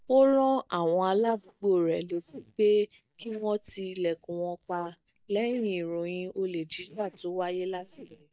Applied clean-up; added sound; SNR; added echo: neural mask model DeepFilterNet 3.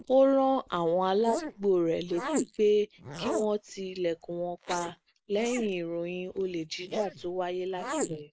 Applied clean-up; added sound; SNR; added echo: neural mask model Resemble Enhance denoiser.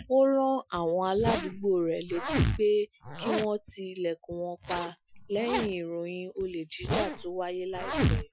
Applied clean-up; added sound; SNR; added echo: classical method Wiener filter.